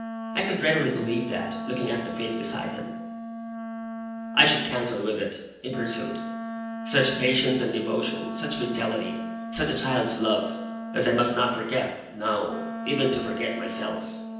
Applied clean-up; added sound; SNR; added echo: none; Wind instrument, woodwind instrument; 7 dB; reverberation time 0.9 s.